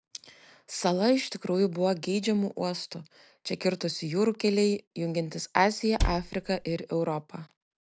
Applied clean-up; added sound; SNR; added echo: none; Cupboard open or close; 2 dB; none.